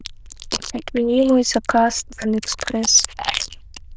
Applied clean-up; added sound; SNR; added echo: neural diffusion model UNIVERSE++.